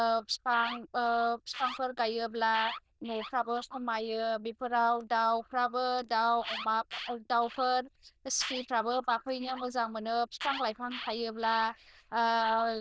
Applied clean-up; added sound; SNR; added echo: neural diffusion model UNIVERSE++.